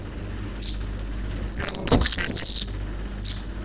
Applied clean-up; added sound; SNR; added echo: neural separator model SepFormer DNS4.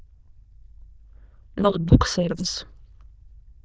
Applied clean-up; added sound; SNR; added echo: neural diffusion model UNIVERSE++.